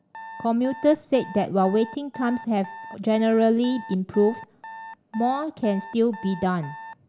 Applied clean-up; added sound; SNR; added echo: none; Alarm; 16 dB; none.